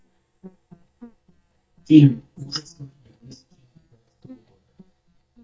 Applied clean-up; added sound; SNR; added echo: neural mask model DeepFilterNet 3.